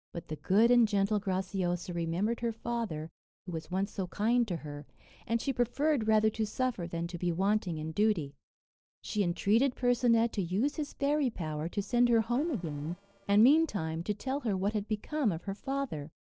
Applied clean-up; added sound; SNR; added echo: neural separator model SepFormer DNS4.